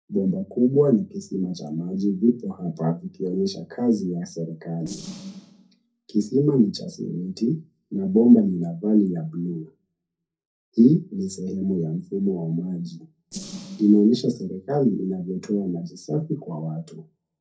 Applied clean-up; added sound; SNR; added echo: neural separator model SepFormer DNS4.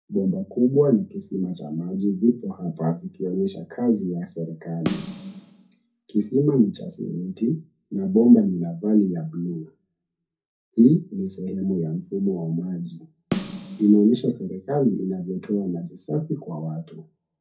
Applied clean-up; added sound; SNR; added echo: none; Snare drum; 10 dB; reverberation time 0.3 s.